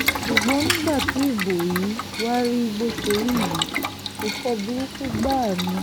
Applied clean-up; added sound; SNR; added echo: none; Boiling; 3 dB; none.